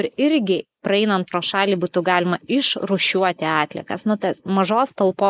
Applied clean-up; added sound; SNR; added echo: neural mask model Resemble Enhance denoiser.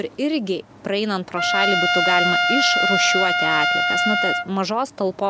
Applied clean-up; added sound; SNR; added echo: none; Trumpet; -4 dB; none.